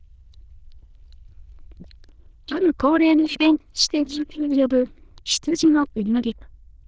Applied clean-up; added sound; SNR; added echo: neural diffusion model UNIVERSE++.